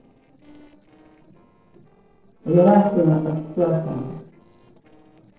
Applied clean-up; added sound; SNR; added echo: neural separator model SepFormer DNS4.